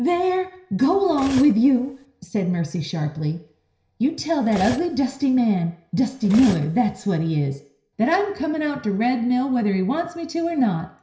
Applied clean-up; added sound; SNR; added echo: none; Cutlery, silverware; 15 dB; reverberation time 0.5 s.